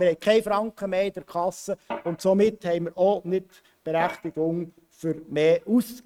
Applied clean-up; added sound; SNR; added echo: neural mask model RNNoise.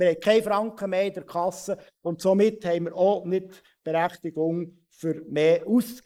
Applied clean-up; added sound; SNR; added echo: neural mask model Resemble Enhance denoiser.